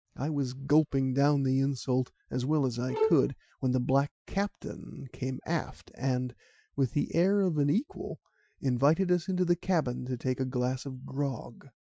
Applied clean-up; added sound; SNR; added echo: classical method Wiener filter.